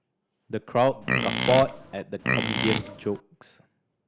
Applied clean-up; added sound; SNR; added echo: none; Livestock, farm animals, working animals; 0 dB; none.